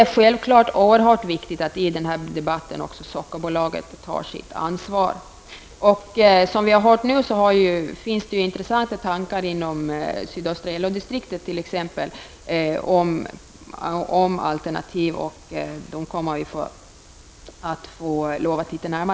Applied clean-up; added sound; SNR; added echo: none; none; none; none.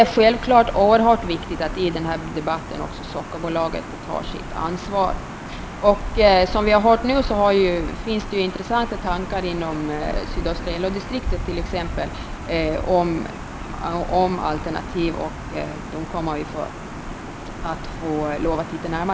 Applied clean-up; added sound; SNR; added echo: none; Gull, seagull / Ocean; 8 dB; none.